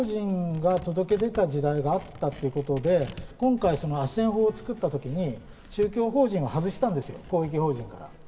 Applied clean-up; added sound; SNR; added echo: none; Tearing; 20 dB; reverberation time 1.2 s.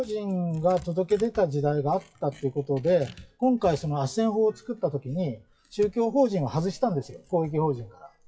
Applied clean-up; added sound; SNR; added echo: classical method WPE with log-MMSE.